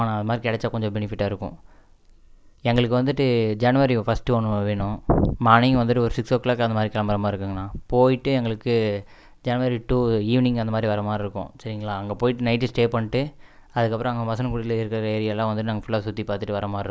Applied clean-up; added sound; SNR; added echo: neural mask model Resemble Enhance denoiser.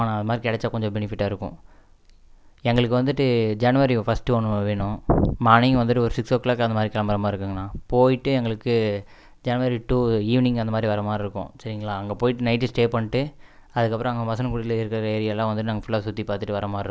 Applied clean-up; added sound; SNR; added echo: none; none; none; none.